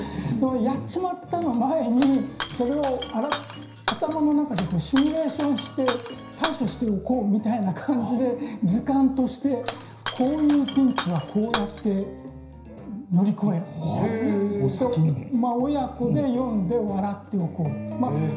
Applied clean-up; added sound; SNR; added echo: none; Shatter; 7 dB; reverberation time 0.5 s.